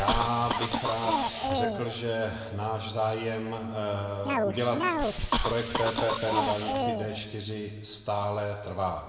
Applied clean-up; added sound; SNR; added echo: none; Cough; 1 dB; reverberation time 2.0 s.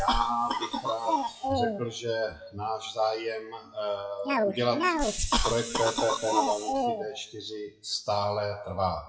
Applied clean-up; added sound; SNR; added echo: classical method WPE with log-MMSE.